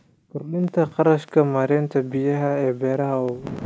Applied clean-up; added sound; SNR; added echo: none; none; none; none.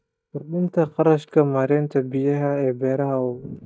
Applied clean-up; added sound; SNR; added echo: neural mask model DeepFilterNet 3.